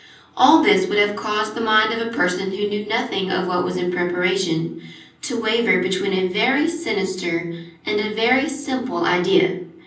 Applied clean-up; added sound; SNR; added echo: none; none; none; reverberation time 0.6 s.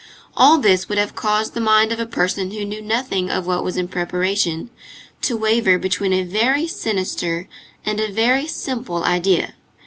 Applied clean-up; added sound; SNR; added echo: none; none; none; none.